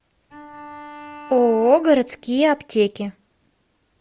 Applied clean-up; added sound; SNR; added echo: none; Bowed string instrument; 19 dB; none.